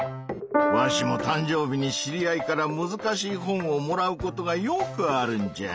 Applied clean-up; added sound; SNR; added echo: none; Piano; 4 dB; none.